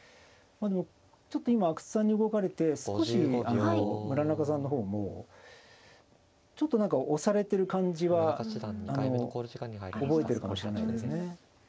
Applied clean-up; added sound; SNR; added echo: none; none; none; none.